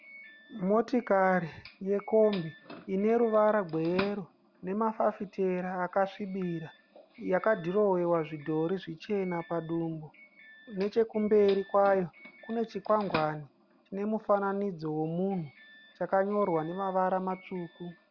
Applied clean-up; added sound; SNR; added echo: none; Doorbell; 20 dB; none.